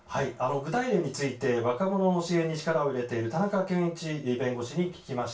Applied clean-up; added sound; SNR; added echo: none; none; none; reverberation time 0.2 s.